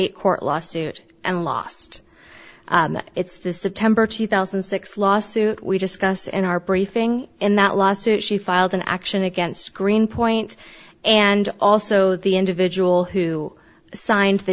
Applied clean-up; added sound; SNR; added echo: none; none; none; none.